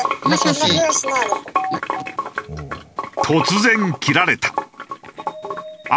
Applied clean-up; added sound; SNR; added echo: none; Sink (filling or washing) / Water; 5 dB; none.